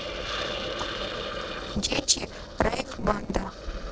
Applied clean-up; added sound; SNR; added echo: neural separator model SepFormer DNS4.